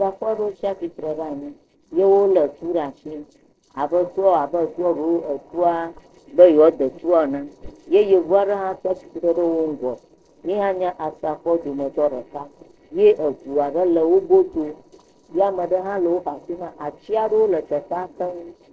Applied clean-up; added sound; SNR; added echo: neural separator model SepFormer DNS4.